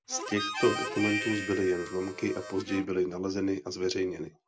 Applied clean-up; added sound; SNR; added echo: none; Harmonica; 6 dB; none.